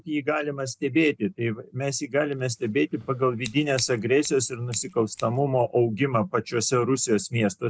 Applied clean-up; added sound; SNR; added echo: none; Scissors; 19 dB; none.